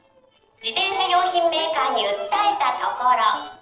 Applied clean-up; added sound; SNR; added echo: neural separator model SepFormer DNS4.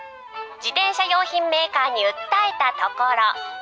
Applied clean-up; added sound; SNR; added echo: none; none; none; none.